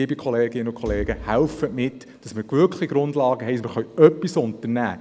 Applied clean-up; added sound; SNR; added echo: none; Thump, thud; 12 dB; none.